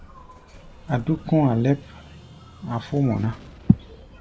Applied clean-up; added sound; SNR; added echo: none; Explosion; 19 dB; none.